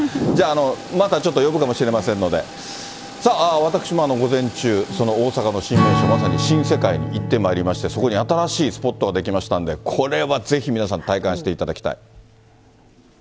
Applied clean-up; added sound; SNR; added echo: none; Strum; 8 dB; none.